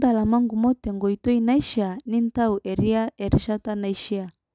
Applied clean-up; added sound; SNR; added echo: none; none; none; none.